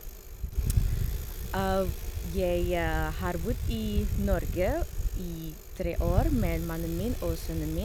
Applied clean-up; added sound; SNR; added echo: none; Bicycle; -2 dB; none.